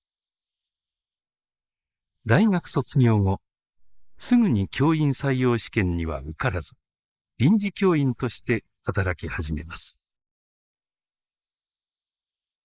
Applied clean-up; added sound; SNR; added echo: neural mask model Resemble Enhance denoiser.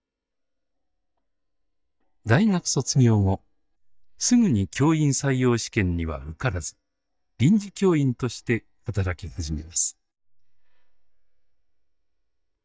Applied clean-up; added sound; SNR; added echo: neural mask model DeepFilterNet 3.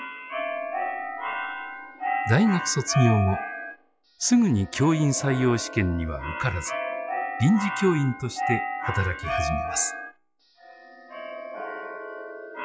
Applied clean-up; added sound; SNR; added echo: classical method log-MMSE.